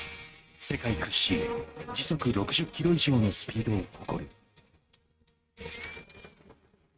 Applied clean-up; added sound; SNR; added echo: neural mask model RNNoise.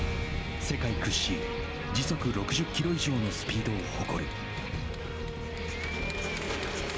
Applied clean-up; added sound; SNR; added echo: none; Bird; 17 dB; none.